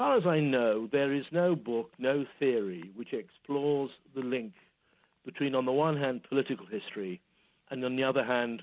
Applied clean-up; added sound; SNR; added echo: none; none; none; none.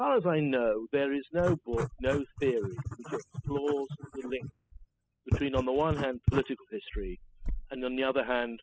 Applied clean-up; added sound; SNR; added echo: classical method spectral subtraction.